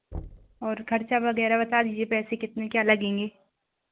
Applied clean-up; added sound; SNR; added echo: none; Knock; 18 dB; none.